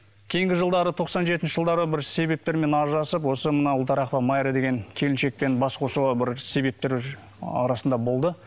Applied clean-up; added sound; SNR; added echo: none; none; none; none.